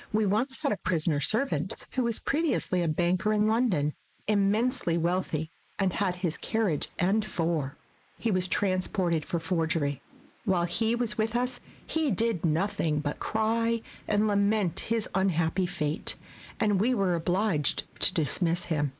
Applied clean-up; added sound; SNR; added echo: neural mask model Resemble Enhance denoiser.